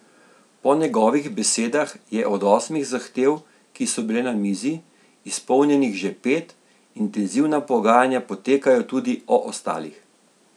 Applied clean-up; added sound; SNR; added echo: none; none; none; none.